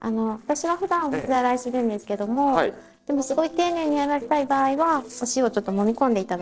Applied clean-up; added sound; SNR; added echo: neural separator model SepFormer DNS4.